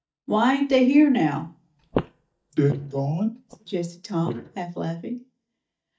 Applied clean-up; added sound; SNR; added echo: neural mask model DeepFilterNet 3.